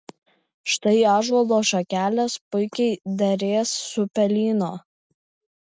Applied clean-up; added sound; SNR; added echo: none; none; none; none.